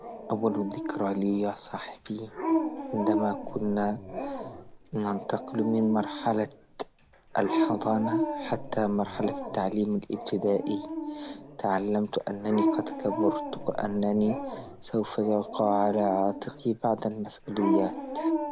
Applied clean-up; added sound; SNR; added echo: none; Dog; 4 dB; none.